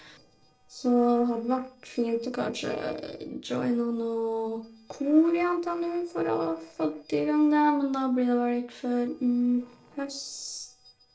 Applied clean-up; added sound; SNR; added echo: neural separator model SepFormer DNS4.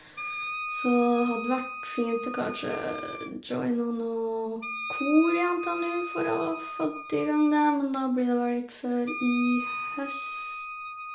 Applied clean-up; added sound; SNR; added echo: none; Wind instrument, woodwind instrument; 9 dB; reverberation time 0.4 s.